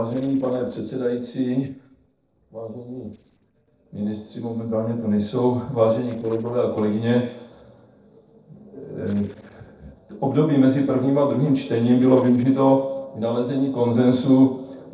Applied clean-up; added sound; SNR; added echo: neural separator model SepFormer DNS4.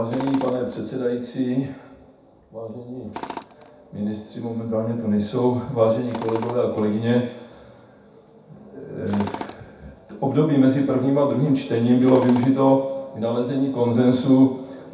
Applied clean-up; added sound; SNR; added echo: none; Tools; 18 dB; reverberation time 0.7 s.